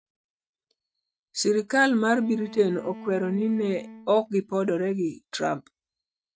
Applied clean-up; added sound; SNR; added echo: neural mask model RNNoise.